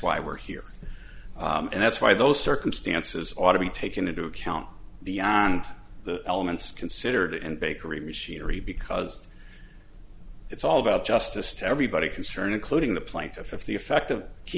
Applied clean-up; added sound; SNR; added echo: none; none; none; none.